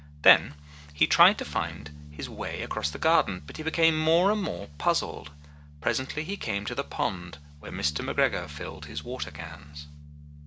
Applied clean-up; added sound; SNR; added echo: none; Bass guitar; 16 dB; none.